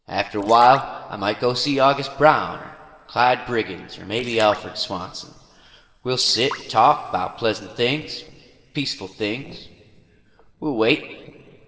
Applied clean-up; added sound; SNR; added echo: neural separator model SepFormer DNS4.